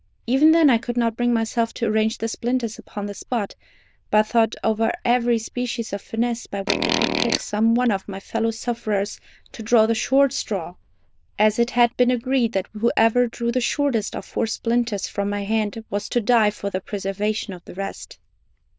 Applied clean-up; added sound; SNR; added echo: neural diffusion model UNIVERSE++.